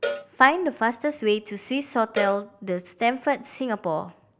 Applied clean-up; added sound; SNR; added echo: none; Cowbell; 11 dB; none.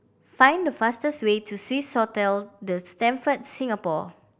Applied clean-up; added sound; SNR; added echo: none; none; none; none.